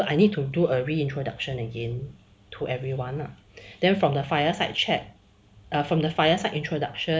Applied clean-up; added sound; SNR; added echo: none; none; none; none.